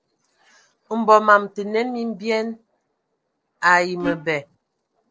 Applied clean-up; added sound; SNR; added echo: neural separator model SepFormer DNS4.